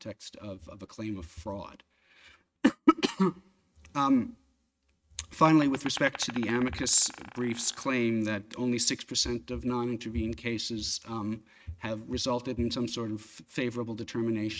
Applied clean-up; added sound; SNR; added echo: neural mask model RNNoise.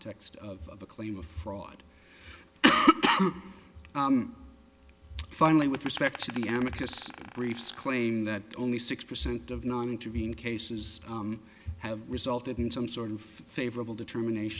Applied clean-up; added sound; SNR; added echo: none; Glass; 15 dB; none.